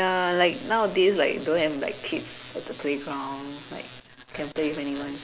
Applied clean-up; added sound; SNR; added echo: none; none; none; none.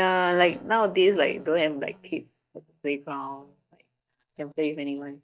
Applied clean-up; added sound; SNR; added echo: neural mask model DeepFilterNet 3.